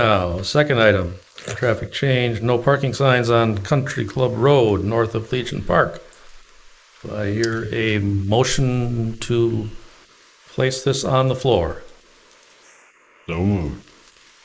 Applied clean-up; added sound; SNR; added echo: neural mask model Resemble Enhance denoiser.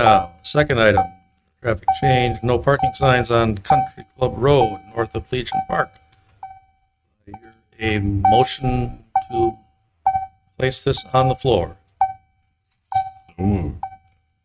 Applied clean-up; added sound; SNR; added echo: neural mask model RNNoise.